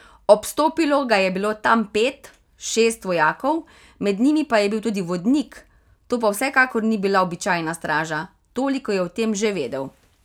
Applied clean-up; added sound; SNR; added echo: none; none; none; none.